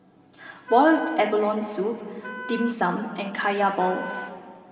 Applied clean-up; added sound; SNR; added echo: none; Wind instrument, woodwind instrument; 15 dB; reverberation time 2.6 s.